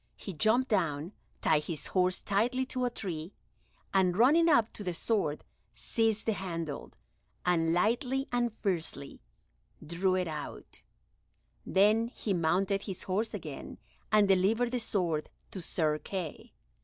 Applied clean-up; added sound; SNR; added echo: none; none; none; none.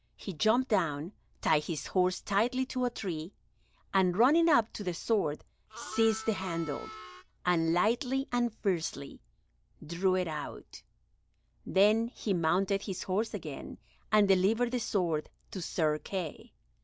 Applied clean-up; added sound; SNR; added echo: none; Harmonica; 13 dB; none.